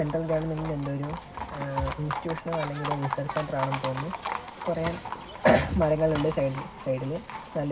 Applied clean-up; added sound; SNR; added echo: none; Livestock, farm animals, working animals; 8 dB; reverberation time 0.4 s.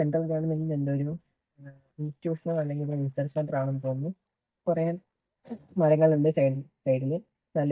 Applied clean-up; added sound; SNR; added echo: neural mask model DeepFilterNet 3.